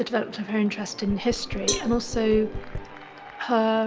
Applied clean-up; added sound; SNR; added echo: none; Knock + Cowbell; 8 dB; none.